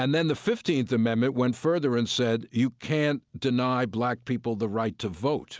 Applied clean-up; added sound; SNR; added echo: none; none; none; none.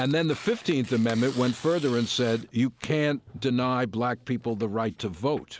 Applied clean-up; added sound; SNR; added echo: none; Tearing; 18 dB; none.